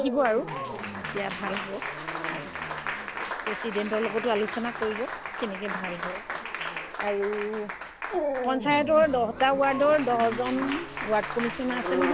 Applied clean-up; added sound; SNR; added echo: none; Dog + Applause; 5 dB; none.